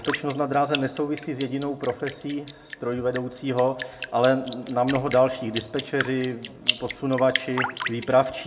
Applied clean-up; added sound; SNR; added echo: none; Drip; 10 dB; reverberation time 0.3 s.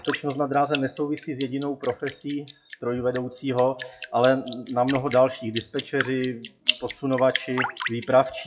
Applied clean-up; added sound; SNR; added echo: classical method WPE with log-MMSE.